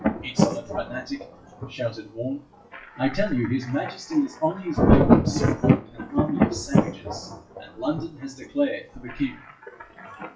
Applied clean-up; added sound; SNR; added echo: classical method WPE with log-MMSE.